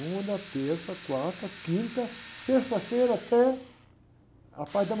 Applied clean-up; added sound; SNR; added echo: none; Drill; 18 dB; none.